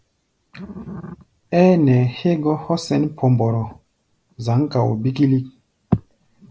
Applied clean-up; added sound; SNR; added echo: none; none; none; none.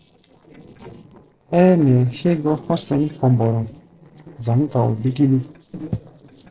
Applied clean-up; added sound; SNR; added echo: neural separator model SepFormer DNS4.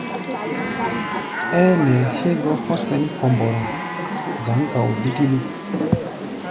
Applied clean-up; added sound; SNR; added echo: none; Chatter / Chirp, tweet / Livestock, farm animals, working animals; 2 dB; none.